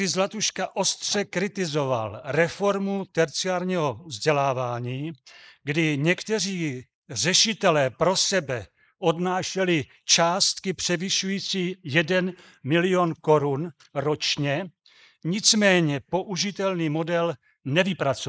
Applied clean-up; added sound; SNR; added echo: neural mask model Resemble Enhance denoiser.